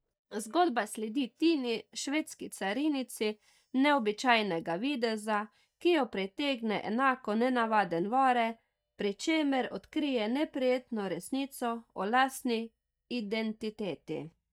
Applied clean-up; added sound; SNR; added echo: neural mask model DeepFilterNet 3.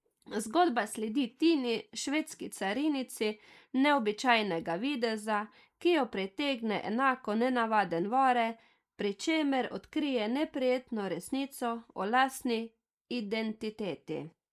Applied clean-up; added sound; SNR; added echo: neural mask model Resemble Enhance denoiser.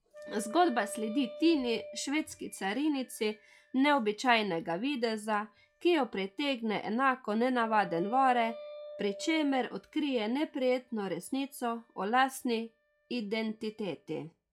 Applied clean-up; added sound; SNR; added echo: classical method log-MMSE.